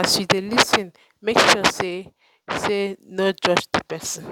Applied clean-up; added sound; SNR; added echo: none; none; none; none.